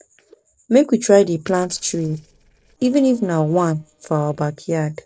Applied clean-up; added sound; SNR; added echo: neural separator model SepFormer DNS4.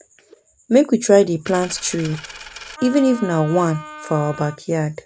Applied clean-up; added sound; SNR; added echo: none; Coin (dropping) + Wind instrument, woodwind instrument; 16 dB; none.